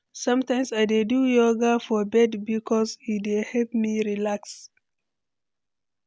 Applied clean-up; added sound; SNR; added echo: none; none; none; none.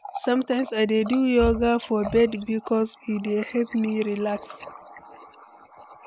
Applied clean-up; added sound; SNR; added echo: none; Water tap, faucet; 14 dB; none.